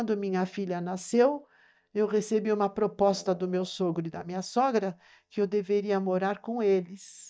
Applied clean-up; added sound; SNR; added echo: neural mask model DeepFilterNet 3.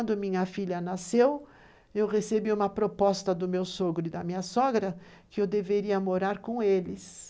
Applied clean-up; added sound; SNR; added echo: none; none; none; none.